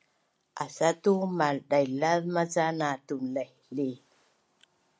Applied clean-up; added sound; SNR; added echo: none; none; none; none.